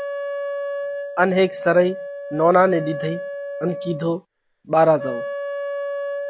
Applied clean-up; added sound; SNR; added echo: none; Wind instrument, woodwind instrument; 7 dB; none.